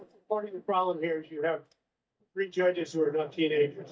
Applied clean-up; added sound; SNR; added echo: neural mask model DeepFilterNet 3.